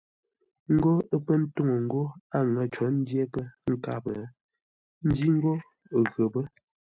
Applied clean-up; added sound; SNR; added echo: neural mask model RNNoise.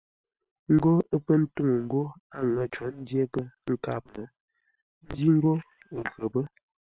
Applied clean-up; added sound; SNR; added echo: neural separator model SepFormer WHAM!.